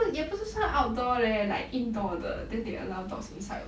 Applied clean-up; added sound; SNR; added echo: none; none; none; none.